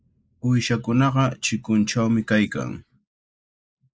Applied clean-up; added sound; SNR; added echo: neural mask model Resemble Enhance denoiser.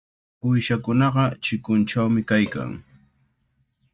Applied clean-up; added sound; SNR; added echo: neural mask model DeepFilterNet 3.